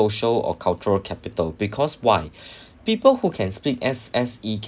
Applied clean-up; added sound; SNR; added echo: none; none; none; none.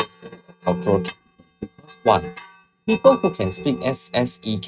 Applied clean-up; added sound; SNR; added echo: neural mask model RNNoise.